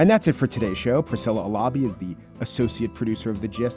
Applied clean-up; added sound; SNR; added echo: none; none; none; none.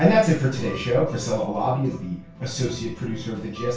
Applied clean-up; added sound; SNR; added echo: none; none; none; reverberation time 0.3 s.